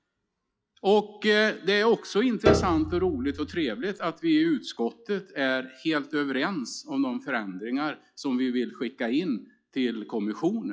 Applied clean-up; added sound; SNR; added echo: classical method log-MMSE.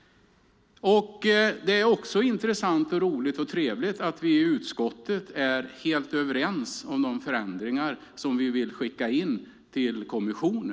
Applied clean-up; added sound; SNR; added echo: none; none; none; none.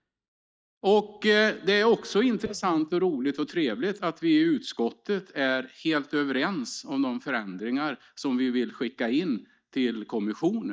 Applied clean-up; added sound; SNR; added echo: neural mask model DeepFilterNet 3.